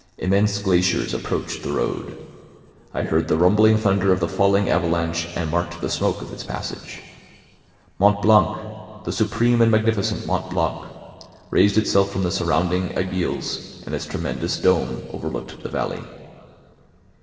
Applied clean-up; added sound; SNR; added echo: none; none; none; reverberation time 2.7 s.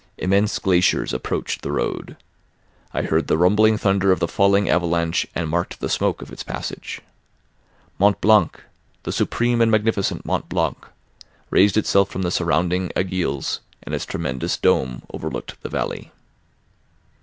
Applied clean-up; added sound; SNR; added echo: none; none; none; none.